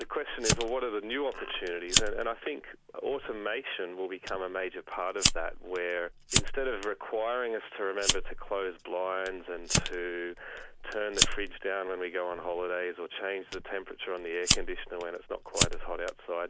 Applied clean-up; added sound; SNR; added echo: none; Fire; 0 dB; none.